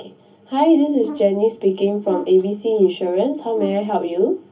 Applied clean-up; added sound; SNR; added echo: none; Brass instrument; 16 dB; reverberation time 0.3 s.